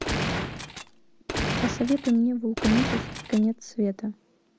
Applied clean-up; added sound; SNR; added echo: none; Gunshot, gunfire; 3 dB; none.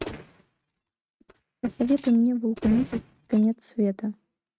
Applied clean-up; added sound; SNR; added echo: neural mask model RNNoise.